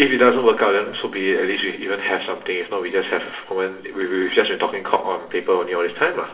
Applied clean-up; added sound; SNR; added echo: none; none; none; reverberation time 0.6 s.